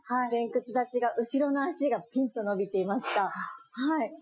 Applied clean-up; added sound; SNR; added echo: classical method Wiener filter.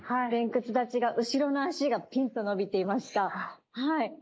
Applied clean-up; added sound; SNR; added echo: neural mask model Resemble Enhance denoiser.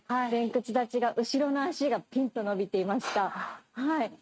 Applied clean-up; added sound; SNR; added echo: neural mask model RNNoise.